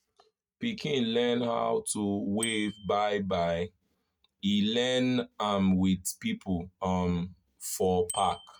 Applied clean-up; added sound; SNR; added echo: neural mask model RNNoise.